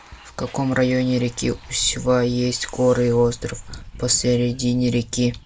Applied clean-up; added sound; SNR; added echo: none; Bus; 18 dB; none.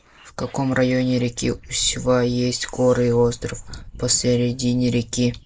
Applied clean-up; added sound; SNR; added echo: neural mask model Resemble Enhance denoiser.